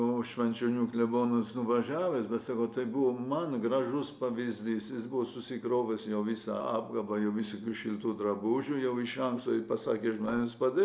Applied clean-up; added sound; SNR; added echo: none; none; none; none.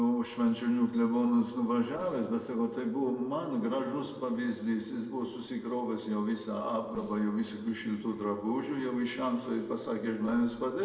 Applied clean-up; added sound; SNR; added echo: neural separator model SepFormer DNS4.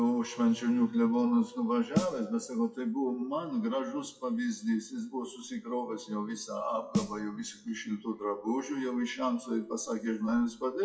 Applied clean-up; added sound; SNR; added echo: classical method WPE with log-MMSE.